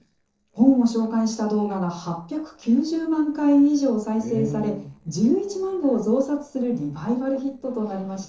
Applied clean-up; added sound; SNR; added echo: neural separator model SepFormer DNS4.